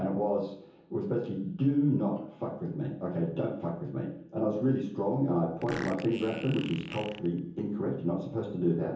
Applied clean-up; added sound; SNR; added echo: none; Fart; 14 dB; reverberation time 0.7 s.